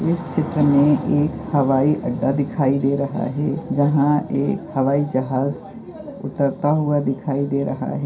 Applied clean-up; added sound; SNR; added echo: none; none; none; reverberation time 0.3 s.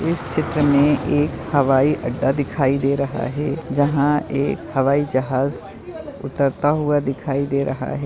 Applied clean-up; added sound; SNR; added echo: none; none; none; none.